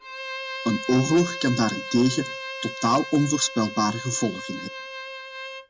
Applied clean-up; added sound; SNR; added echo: none; Bowed string instrument; 10 dB; none.